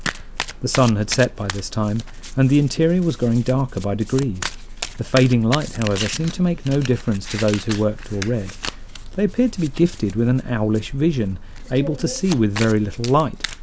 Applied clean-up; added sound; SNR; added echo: none; Domestic sounds, home sounds; 13 dB; none.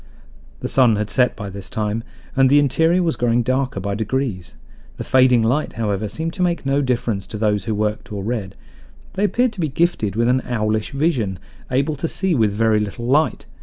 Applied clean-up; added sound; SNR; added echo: none; none; none; none.